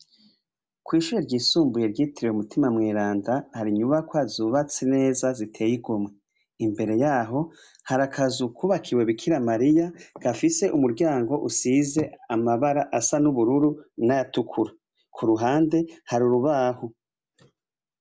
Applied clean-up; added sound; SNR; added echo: none; none; none; none.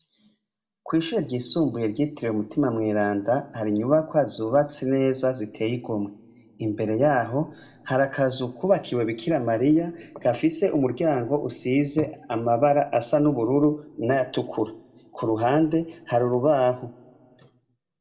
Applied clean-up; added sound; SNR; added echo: none; none; none; reverberation time 0.5 s.